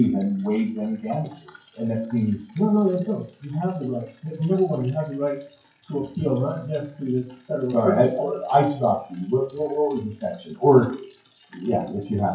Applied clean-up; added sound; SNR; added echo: classical method WPE with log-MMSE.